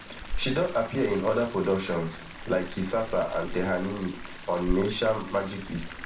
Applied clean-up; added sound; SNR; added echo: none; Chatter / Stream; 8 dB; reverberation time 0.3 s.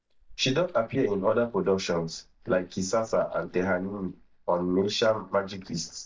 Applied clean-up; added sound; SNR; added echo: neural mask model DeepFilterNet 3.